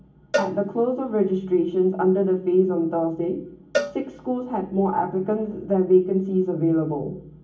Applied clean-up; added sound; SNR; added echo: none; Cowbell; 11 dB; reverberation time 0.3 s.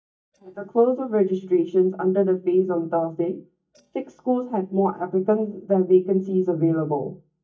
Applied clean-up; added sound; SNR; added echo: neural mask model DeepFilterNet 3.